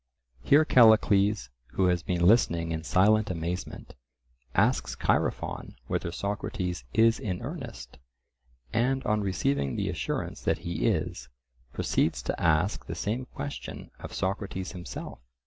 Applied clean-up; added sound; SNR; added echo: none; none; none; none.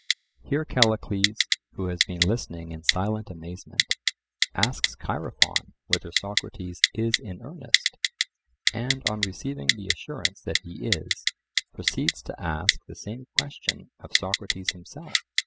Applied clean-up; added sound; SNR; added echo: classical method spectral subtraction.